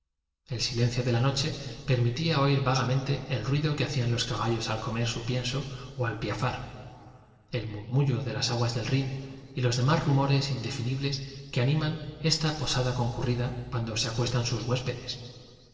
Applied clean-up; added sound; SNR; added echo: none; none; none; reverberation time 2.3 s.